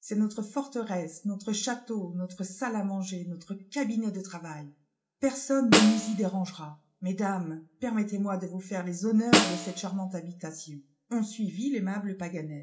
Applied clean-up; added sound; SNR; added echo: none; Snare drum; -1 dB; reverberation time 0.4 s.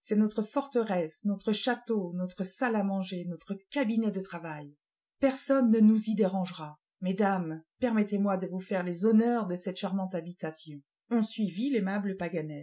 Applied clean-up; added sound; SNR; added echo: none; none; none; none.